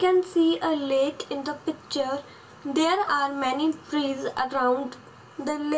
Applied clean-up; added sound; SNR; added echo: none; none; none; reverberation time 0.2 s.